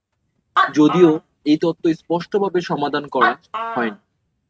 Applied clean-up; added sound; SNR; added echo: neural mask model RNNoise.